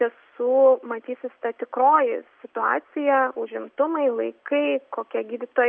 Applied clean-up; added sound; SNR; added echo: none; none; none; none.